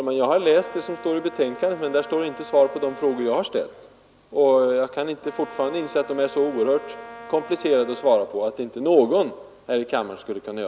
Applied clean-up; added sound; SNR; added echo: none; Brass instrument; 17 dB; none.